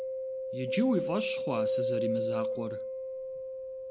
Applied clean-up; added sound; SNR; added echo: none; Mallet percussion; -2 dB; none.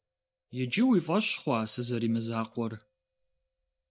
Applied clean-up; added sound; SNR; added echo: neural mask model DeepFilterNet 3.